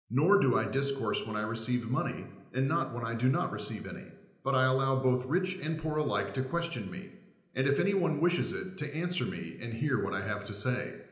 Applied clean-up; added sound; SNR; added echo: none; none; none; reverberation time 0.9 s.